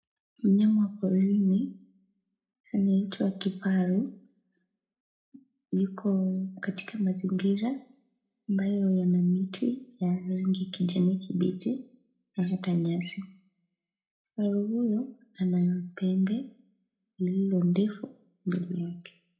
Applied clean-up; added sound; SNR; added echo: none; none; none; reverberation time 0.3 s.